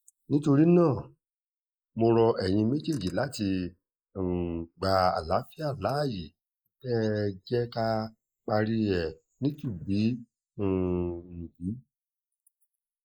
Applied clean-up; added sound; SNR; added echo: neural mask model Resemble Enhance denoiser.